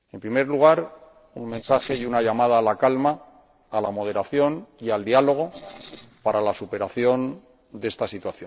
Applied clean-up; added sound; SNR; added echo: neural separator model SepFormer DNS4.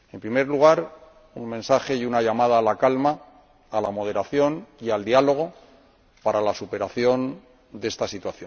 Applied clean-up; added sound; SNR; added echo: none; none; none; none.